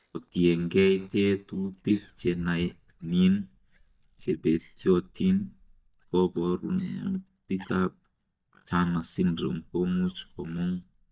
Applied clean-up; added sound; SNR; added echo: neural mask model DeepFilterNet 3.